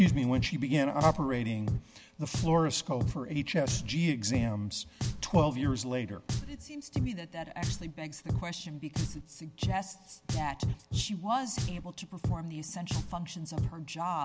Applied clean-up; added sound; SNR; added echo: none; Drum; 4 dB; none.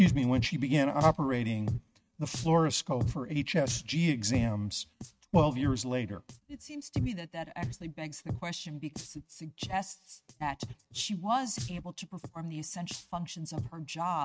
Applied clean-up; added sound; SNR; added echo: neural mask model RNNoise.